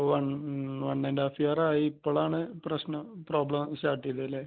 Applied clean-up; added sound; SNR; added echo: none; none; none; none.